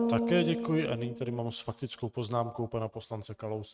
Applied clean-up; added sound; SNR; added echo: neural mask model RNNoise.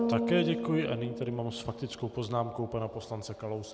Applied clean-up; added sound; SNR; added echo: none; Bass guitar; 4 dB; none.